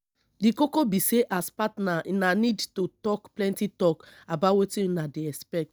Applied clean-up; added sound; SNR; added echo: none; none; none; none.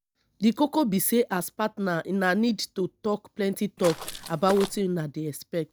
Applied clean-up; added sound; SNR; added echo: none; Walk, footsteps; 10 dB; none.